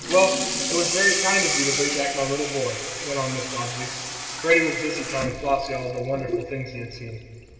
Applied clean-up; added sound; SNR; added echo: none; Sink (filling or washing) / Water tap, faucet; 4 dB; reverberation time 2.6 s.